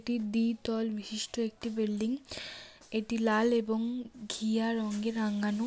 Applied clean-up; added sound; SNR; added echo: none; none; none; none.